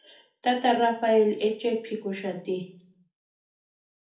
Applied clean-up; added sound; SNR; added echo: none; none; none; reverberation time 0.4 s.